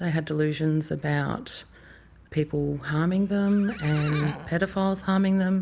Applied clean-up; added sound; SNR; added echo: none; Livestock, farm animals, working animals; 14 dB; none.